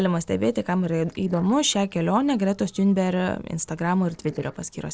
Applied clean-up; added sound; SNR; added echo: neural separator model SepFormer DNS4.